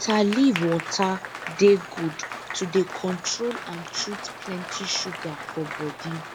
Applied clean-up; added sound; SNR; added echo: none; Rain + Applause; 10 dB; none.